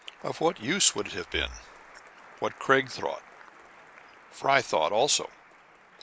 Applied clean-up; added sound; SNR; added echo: none; Breathing + Applause; 20 dB; none.